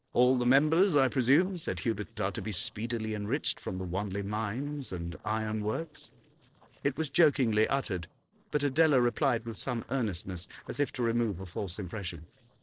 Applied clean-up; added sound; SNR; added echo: neural separator model SepFormer DNS4.